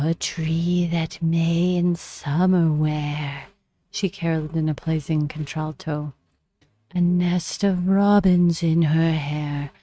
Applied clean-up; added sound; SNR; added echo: neural mask model RNNoise.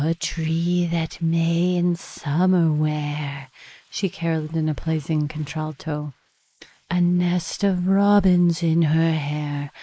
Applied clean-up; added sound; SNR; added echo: neural mask model Resemble Enhance denoiser.